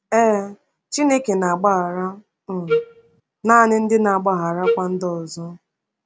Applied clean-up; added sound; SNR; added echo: none; Wind instrument, woodwind instrument; 3 dB; none.